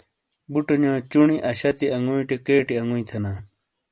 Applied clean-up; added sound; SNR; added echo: none; none; none; none.